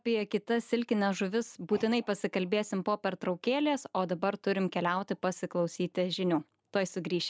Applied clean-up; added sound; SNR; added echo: none; none; none; none.